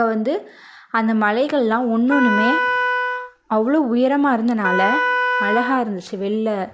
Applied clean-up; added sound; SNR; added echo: none; Wind instrument, woodwind instrument; 3 dB; none.